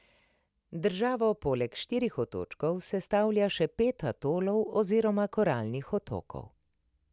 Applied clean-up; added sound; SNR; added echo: none; none; none; none.